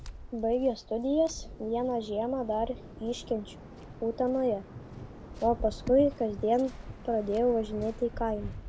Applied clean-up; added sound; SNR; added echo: none; Waves, surf; 13 dB; none.